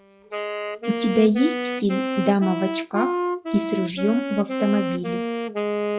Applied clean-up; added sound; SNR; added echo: classical method log-MMSE.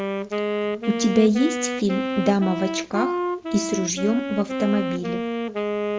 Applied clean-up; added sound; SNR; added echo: none; Wind instrument, woodwind instrument; 2 dB; none.